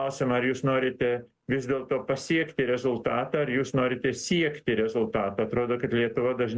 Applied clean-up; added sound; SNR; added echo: none; none; none; none.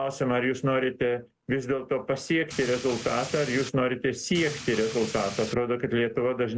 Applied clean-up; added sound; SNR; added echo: none; Rain; 11 dB; none.